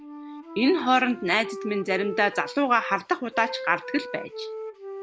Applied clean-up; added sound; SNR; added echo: none; Wind instrument, woodwind instrument; 11 dB; none.